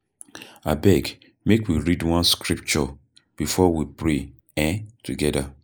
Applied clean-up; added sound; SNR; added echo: neural mask model Resemble Enhance denoiser.